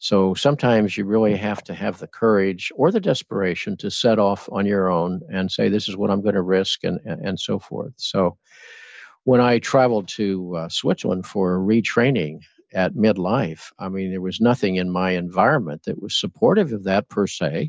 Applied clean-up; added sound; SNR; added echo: none; none; none; none.